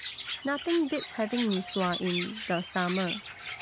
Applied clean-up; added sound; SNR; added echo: none; Chirp, tweet; 8 dB; none.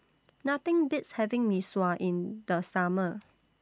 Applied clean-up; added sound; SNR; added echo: none; none; none; none.